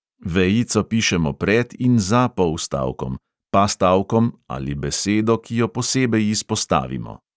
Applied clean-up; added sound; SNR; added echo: none; none; none; none.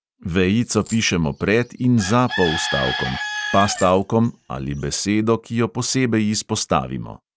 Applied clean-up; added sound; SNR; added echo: none; Bird / Chicken, rooster + Coin (dropping); 9 dB; none.